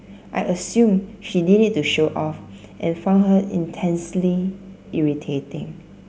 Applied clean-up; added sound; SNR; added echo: none; none; none; none.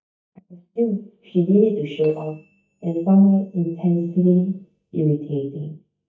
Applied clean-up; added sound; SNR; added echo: neural mask model DeepFilterNet 3.